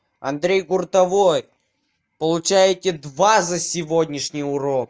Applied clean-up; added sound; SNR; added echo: none; none; none; none.